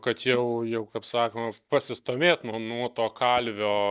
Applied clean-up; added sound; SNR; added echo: neural mask model DeepFilterNet 3.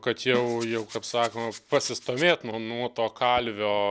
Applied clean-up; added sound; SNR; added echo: none; Rattle + Snare drum; 15 dB; none.